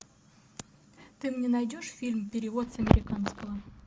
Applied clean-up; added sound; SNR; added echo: none; none; none; none.